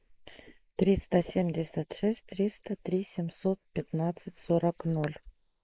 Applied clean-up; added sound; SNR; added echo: neural mask model Resemble Enhance denoiser.